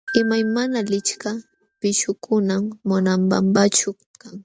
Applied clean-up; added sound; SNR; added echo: none; Glockenspiel; 18 dB; none.